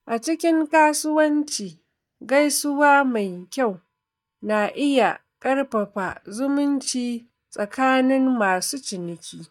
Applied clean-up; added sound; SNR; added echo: neural mask model DeepFilterNet 3.